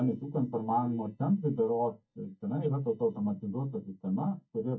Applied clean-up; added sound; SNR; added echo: neural mask model DeepFilterNet 3.